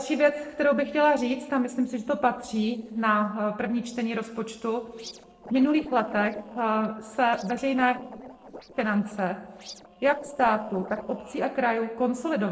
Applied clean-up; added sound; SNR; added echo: neural separator model SepFormer DNS4.